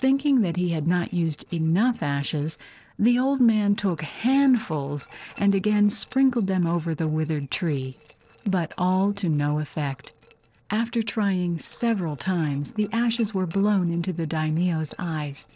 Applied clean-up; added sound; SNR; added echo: neural separator model SepFormer DNS4.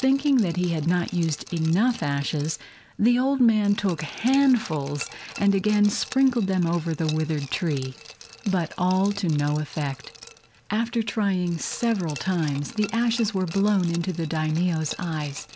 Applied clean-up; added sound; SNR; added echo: none; Glass; 19 dB; none.